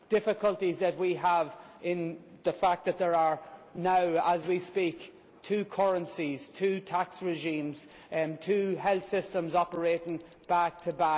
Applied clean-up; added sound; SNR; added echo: none; Alarm; 19 dB; none.